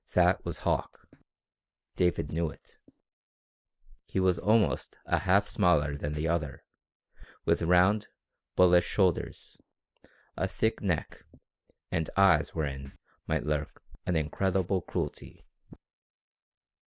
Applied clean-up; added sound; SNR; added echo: neural mask model Resemble Enhance denoiser.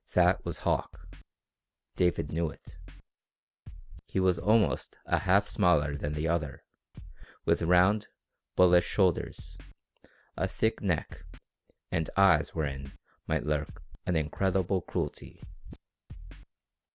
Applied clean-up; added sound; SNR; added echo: none; Scratching (performance technique); 15 dB; none.